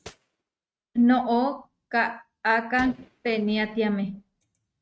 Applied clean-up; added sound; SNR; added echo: neural mask model RNNoise.